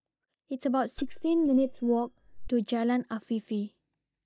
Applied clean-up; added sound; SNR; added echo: neural mask model DeepFilterNet 3.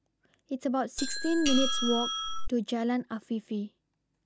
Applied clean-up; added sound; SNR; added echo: none; Doorbell; -2 dB; none.